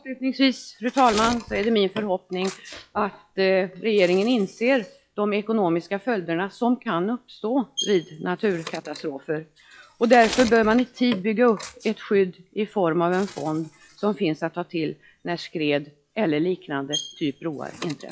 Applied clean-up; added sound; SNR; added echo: classical method log-MMSE.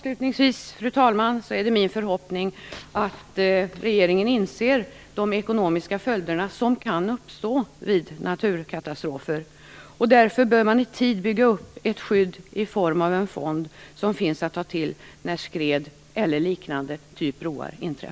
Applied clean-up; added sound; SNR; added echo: none; none; none; none.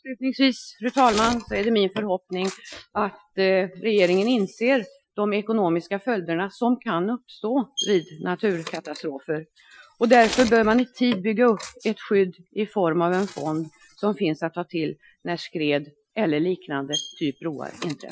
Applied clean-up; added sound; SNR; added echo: classical method Wiener filter.